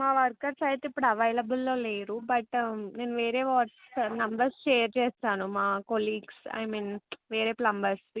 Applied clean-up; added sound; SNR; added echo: none; none; none; none.